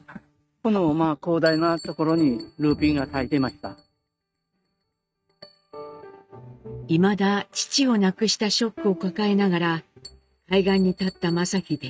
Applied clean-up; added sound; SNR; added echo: neural mask model RNNoise.